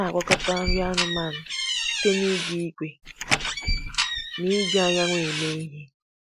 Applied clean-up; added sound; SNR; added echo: none; Door; 0 dB; none.